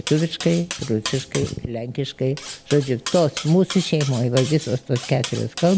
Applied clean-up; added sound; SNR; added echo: none; Cutlery, silverware; 13 dB; none.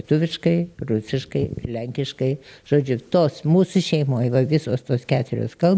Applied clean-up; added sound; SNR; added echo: none; none; none; none.